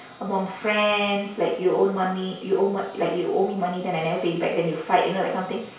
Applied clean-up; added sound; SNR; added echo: none; none; none; reverberation time 0.6 s.